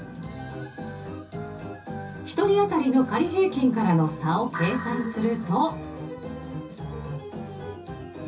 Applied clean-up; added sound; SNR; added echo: none; none; none; reverberation time 0.3 s.